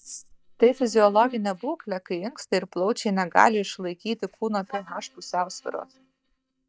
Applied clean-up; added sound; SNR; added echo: neural mask model DeepFilterNet 3.